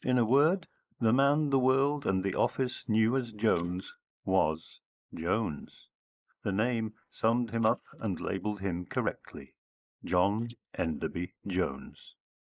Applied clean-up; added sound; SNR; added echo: neural mask model Resemble Enhance denoiser.